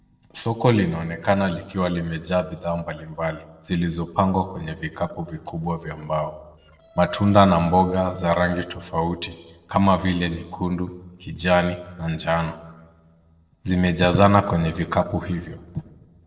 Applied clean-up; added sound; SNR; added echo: neural separator model SepFormer DNS4.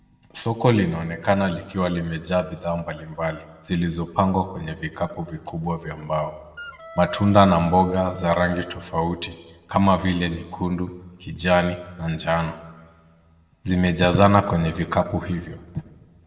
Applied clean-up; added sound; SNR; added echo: none; Wind instrument, woodwind instrument; 19 dB; reverberation time 1.2 s.